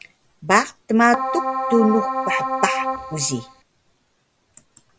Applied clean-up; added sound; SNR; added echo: none; Keyboard (musical); 2 dB; none.